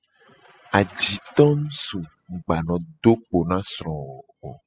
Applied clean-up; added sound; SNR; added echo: classical method spectral subtraction.